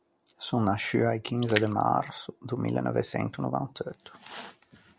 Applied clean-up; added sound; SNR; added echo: none; Splash, splatter; 11 dB; none.